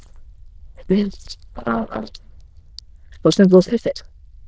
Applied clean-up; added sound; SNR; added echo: neural diffusion model UNIVERSE++.